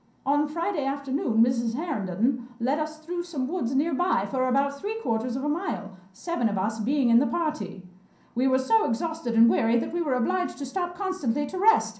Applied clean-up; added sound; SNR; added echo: none; none; none; reverberation time 0.6 s.